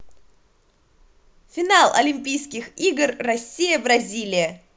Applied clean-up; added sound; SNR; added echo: none; none; none; none.